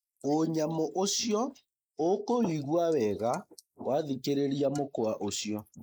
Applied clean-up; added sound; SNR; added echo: neural mask model Resemble Enhance denoiser.